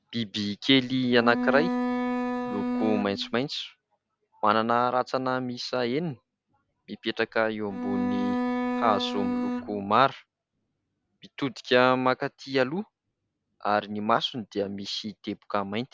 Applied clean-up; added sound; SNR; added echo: none; Bowed string instrument; 2 dB; none.